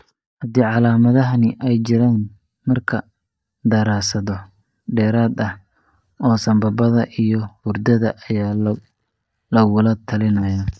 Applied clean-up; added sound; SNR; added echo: neural mask model DeepFilterNet 3.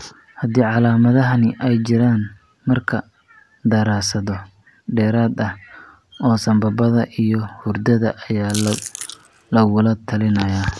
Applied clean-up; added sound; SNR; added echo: none; Chewing, mastication / Crushing; 13 dB; none.